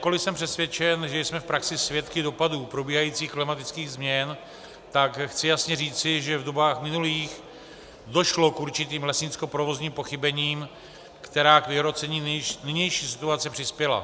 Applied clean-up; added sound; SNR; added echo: none; none; none; none.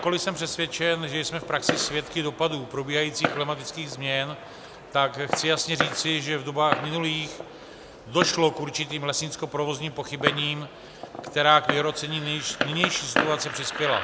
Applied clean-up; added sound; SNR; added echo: none; Fireworks; 6 dB; none.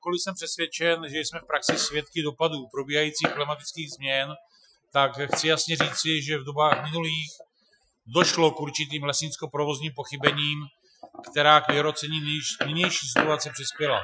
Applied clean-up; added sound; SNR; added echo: classical method Wiener filter.